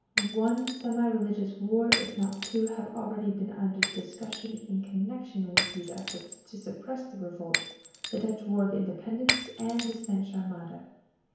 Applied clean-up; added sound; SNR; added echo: none; Shatter; 4 dB; reverberation time 1.0 s.